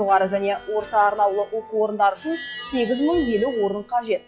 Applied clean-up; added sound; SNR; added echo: classical method log-MMSE.